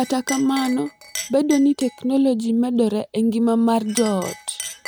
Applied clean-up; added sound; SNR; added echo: none; Chink, clink; 15 dB; none.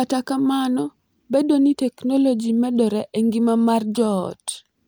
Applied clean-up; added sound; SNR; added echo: none; none; none; none.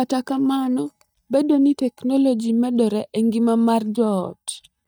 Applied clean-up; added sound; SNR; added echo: neural mask model DeepFilterNet 3.